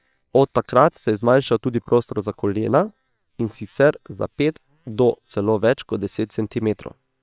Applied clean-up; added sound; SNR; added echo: neural separator model SepFormer WHAM!.